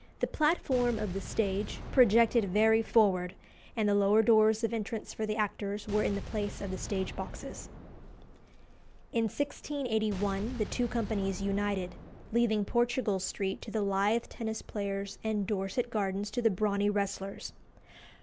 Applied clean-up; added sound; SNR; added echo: none; Boom; 13 dB; none.